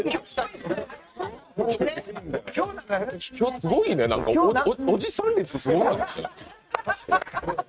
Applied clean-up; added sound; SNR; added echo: neural mask model RNNoise.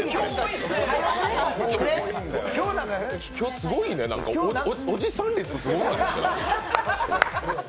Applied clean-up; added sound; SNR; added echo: none; Fart; 12 dB; none.